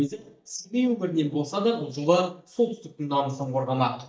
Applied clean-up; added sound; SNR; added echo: neural mask model DeepFilterNet 3.